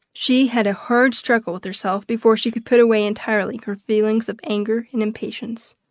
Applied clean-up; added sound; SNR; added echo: neural mask model RNNoise.